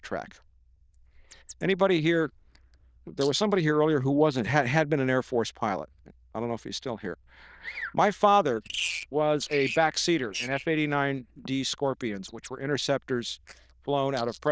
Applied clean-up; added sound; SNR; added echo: neural diffusion model UNIVERSE++.